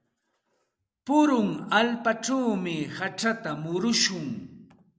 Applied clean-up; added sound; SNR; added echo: none; none; none; none.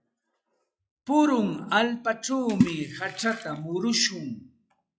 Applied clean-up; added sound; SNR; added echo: classical method log-MMSE.